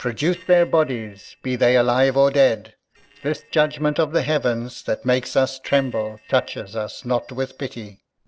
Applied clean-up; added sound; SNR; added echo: neural separator model SepFormer DNS4.